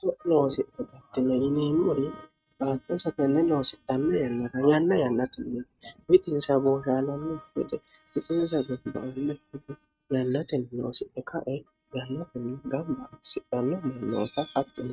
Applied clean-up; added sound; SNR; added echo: neural mask model RNNoise.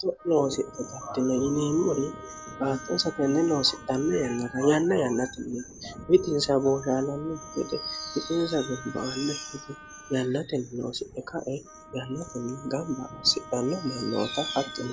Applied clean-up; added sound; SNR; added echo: none; Thunder + Wind instrument, woodwind instrument; 16 dB; none.